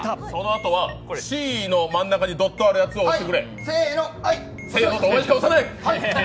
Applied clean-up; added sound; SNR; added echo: none; none; none; none.